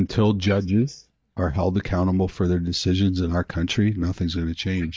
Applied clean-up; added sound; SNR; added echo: neural mask model DeepFilterNet 3.